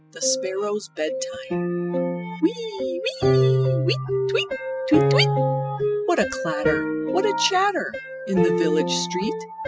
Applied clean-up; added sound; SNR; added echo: classical method spectral subtraction.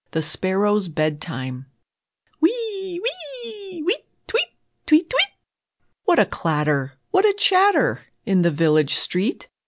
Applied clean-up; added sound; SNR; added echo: none; none; none; none.